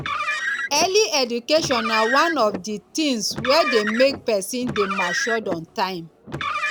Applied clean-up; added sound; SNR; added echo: none; Car; 5 dB; none.